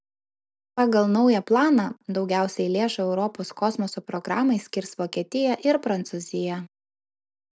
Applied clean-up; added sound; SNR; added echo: none; none; none; none.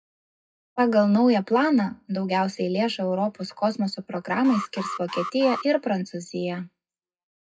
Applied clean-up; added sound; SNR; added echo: classical method WPE with log-MMSE.